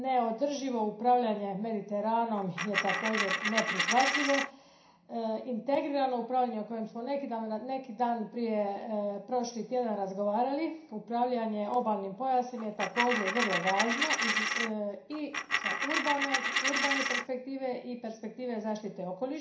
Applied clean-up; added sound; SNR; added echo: none; Coin (dropping); -1 dB; reverberation time 0.5 s.